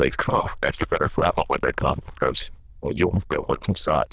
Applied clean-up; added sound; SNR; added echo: neural diffusion model UNIVERSE++.